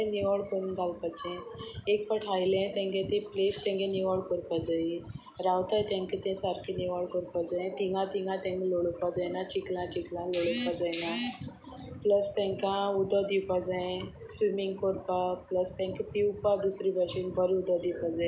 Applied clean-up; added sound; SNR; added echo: none; none; none; none.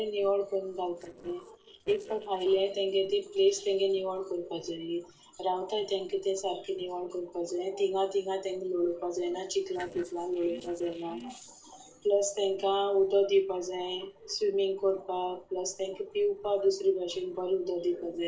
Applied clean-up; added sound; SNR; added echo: neural separator model SepFormer DNS4.